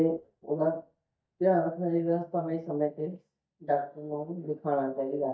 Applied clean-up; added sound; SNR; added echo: neural mask model DeepFilterNet 3.